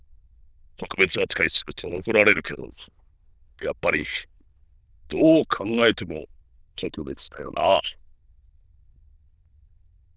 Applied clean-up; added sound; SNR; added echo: neural diffusion model UNIVERSE++.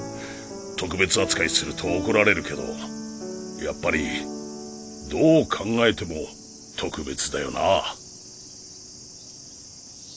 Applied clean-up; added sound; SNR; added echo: none; none; none; none.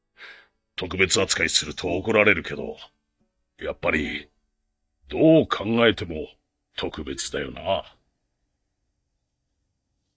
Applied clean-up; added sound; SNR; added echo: neural mask model DeepFilterNet 3.